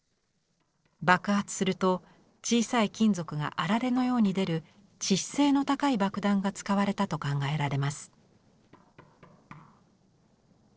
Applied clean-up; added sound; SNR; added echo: neural separator model SepFormer DNS4.